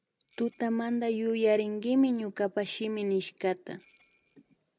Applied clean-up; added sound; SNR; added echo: none; Bell; 18 dB; none.